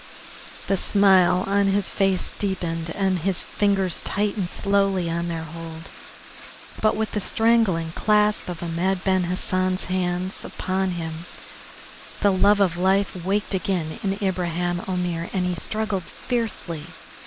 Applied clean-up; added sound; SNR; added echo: none; Bathtub (filling or washing); 17 dB; none.